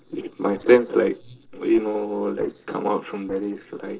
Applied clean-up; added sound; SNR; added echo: neural separator model SepFormer DNS4.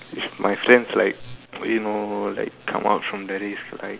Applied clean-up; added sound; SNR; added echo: none; none; none; none.